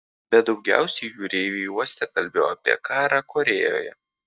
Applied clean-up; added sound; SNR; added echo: neural mask model DeepFilterNet 3.